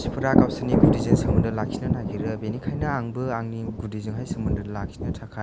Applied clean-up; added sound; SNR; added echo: none; Thunder; -5 dB; none.